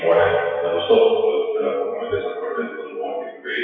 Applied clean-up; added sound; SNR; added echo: classical method WPE with log-MMSE.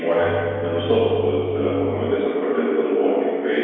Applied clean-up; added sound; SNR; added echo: none; Bowed string instrument; 12 dB; reverberation time 1.8 s.